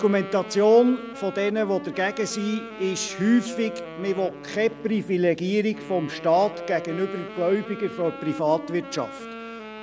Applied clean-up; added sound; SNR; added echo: none; Wind instrument, woodwind instrument; 13 dB; none.